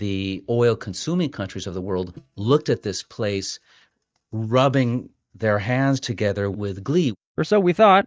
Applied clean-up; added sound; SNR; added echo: neural mask model DeepFilterNet 3.